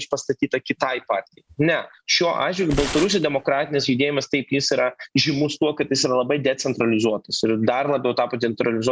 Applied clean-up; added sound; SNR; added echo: none; Tearing; 10 dB; none.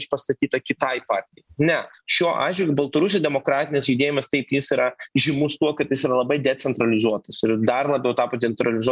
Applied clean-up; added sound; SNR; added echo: none; none; none; none.